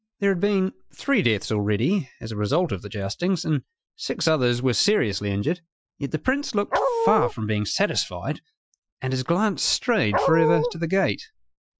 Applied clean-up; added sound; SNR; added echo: classical method Wiener filter.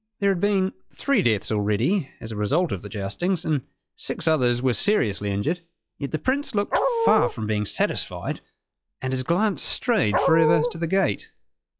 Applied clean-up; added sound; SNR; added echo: classical method log-MMSE.